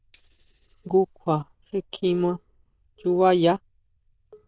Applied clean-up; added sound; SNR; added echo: neural diffusion model UNIVERSE++.